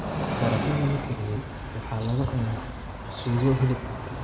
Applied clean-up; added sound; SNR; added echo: none; Train; 5 dB; reverberation time 2.0 s.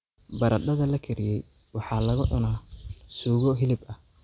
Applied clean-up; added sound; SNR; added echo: none; none; none; none.